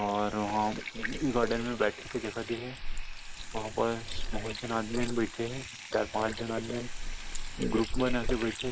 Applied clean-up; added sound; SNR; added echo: neural mask model Resemble Enhance denoiser.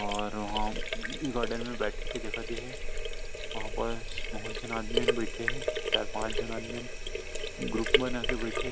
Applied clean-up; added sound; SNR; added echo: none; Sink (filling or washing); -5 dB; none.